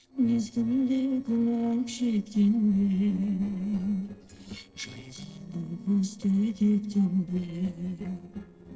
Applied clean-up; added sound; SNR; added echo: neural separator model SepFormer DNS4.